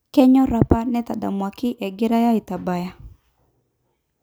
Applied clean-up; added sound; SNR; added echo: none; none; none; none.